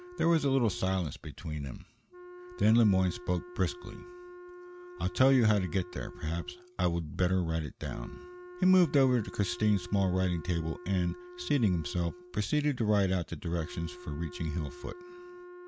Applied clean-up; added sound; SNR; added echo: none; Wind instrument, woodwind instrument; 18 dB; none.